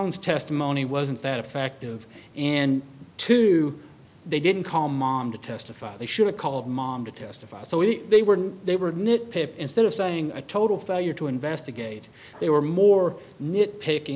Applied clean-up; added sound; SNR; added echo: none; none; none; none.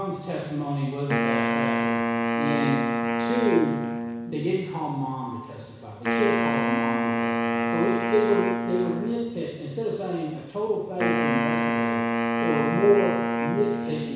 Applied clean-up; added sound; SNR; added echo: none; Wind instrument, woodwind instrument; -1 dB; reverberation time 1.1 s.